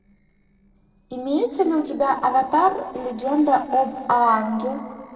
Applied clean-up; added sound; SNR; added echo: neural separator model SepFormer DNS4.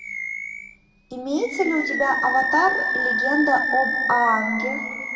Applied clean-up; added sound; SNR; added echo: none; Animal; 2 dB; reverberation time 2.0 s.